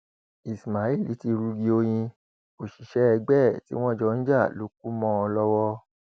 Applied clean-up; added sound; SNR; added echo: none; none; none; none.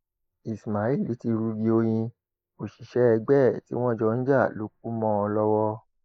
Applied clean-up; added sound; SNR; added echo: neural mask model Resemble Enhance denoiser.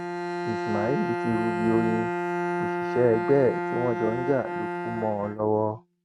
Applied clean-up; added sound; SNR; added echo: neural mask model RNNoise.